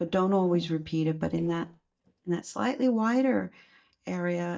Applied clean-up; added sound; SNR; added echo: neural mask model DeepFilterNet 3.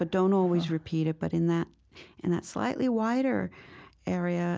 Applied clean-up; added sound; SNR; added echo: none; none; none; none.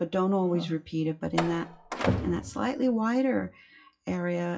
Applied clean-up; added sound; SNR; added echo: classical method WPE with log-MMSE.